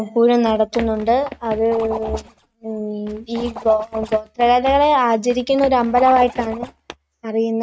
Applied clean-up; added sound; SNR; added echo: neural mask model RNNoise.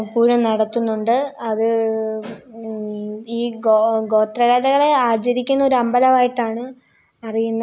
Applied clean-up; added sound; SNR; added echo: none; none; none; none.